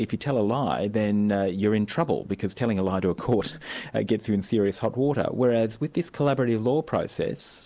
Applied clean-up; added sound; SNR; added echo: none; none; none; none.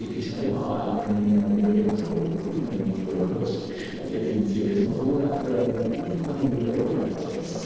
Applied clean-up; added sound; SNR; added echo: neural separator model SepFormer DNS4.